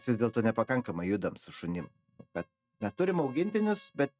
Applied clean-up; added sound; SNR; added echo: neural mask model RNNoise.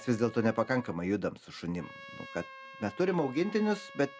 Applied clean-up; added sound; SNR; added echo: none; Trumpet; 18 dB; none.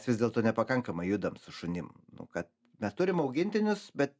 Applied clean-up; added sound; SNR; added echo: none; none; none; none.